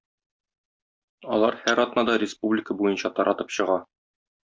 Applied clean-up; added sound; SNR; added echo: none; Tap / Glass; 14 dB; none.